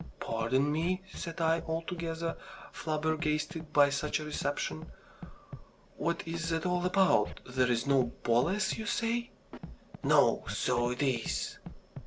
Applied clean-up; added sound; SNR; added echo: none; Scratching (performance technique); 15 dB; none.